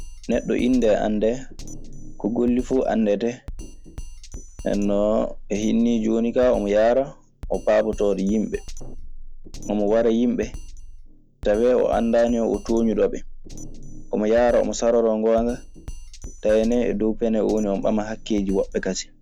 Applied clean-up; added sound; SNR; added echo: none; Drum kit; 12 dB; none.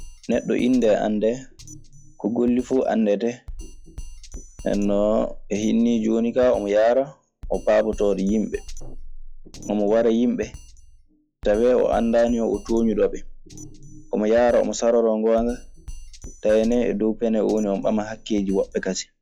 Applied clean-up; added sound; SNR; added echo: classical method log-MMSE.